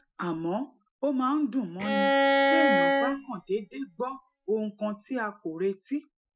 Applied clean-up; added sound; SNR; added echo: classical method Wiener filter.